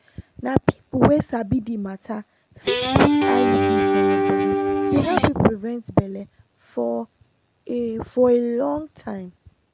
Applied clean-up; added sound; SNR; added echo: none; Guitar; -3 dB; none.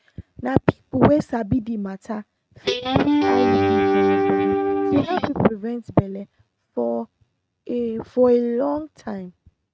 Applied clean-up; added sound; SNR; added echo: neural mask model RNNoise.